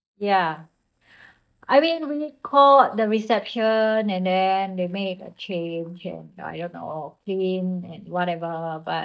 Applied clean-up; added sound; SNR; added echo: neural mask model DeepFilterNet 3.